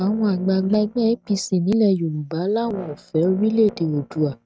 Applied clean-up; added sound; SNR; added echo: neural mask model RNNoise.